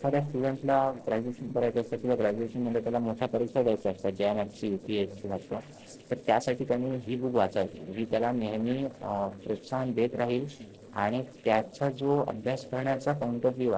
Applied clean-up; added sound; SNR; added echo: neural separator model SepFormer DNS4.